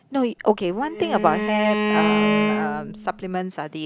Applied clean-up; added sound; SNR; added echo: none; Bowed string instrument; -1 dB; none.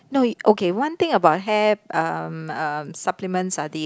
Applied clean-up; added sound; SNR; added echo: none; none; none; none.